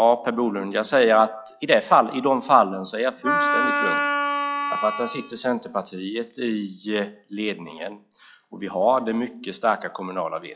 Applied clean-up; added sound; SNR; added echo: classical method log-MMSE.